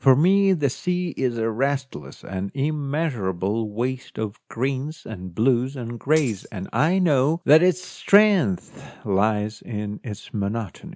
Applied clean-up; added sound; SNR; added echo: none; Coin (dropping); 18 dB; none.